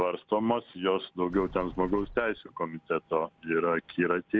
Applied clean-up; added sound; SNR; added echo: none; Sliding door; 16 dB; none.